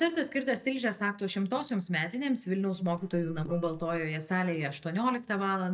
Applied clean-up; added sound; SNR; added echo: neural mask model DeepFilterNet 3.